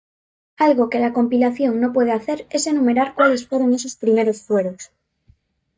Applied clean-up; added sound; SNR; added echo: neural mask model DeepFilterNet 3.